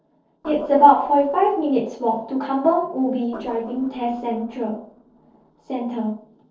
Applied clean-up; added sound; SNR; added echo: neural separator model SepFormer DNS4.